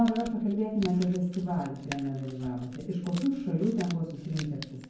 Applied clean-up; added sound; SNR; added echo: none; Crumpling, crinkling; 18 dB; reverberation time 0.9 s.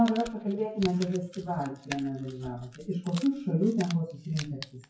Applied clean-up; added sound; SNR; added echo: classical method WPE with log-MMSE.